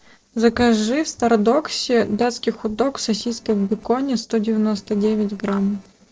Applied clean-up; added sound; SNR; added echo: neural separator model SepFormer DNS4.